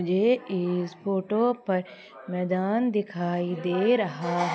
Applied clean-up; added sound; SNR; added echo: none; none; none; none.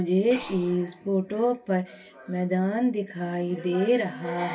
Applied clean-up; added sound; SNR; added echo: none; Breathing; 13 dB; reverberation time 0.1 s.